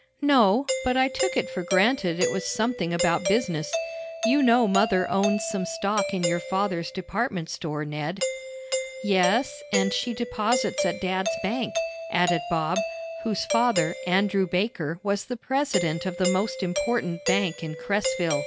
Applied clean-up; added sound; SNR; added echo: none; Doorbell; 5 dB; none.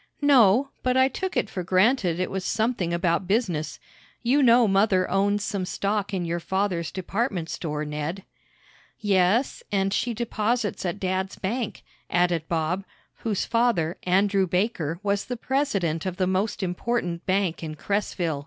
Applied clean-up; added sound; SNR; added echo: none; none; none; none.